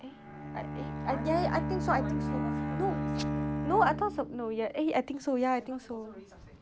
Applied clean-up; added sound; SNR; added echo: none; Bowed string instrument; 3 dB; none.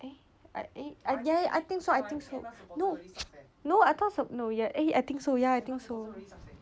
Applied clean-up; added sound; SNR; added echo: none; none; none; none.